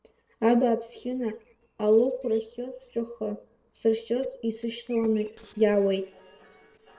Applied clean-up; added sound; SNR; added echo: neural separator model SepFormer DNS4.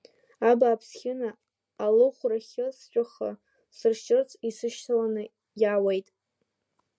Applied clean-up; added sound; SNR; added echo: none; none; none; none.